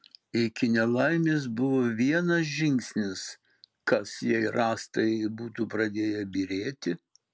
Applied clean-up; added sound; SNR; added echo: none; none; none; none.